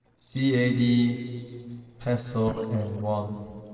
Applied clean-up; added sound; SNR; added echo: neural separator model SepFormer DNS4.